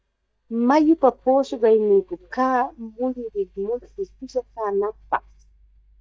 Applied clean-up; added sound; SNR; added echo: neural mask model DeepFilterNet 3.